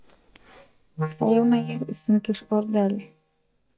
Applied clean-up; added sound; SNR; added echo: neural mask model DeepFilterNet 3.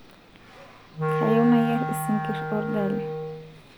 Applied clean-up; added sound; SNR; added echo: none; Wind instrument, woodwind instrument; 3 dB; none.